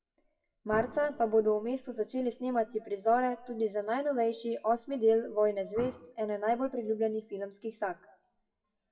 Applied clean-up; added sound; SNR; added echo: classical method WPE with log-MMSE.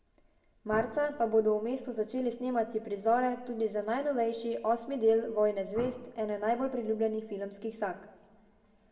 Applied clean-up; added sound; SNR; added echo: none; Explosion; 16 dB; reverberation time 1.1 s.